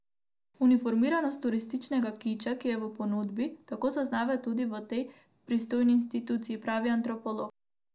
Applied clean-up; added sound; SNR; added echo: none; none; none; none.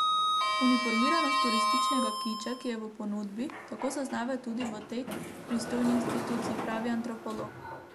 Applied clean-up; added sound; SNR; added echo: none; Sliding door; -1 dB; none.